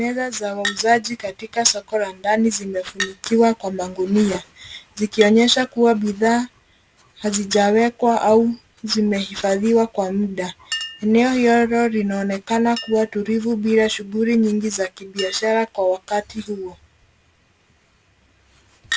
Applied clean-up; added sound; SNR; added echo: none; Chink, clink; 18 dB; none.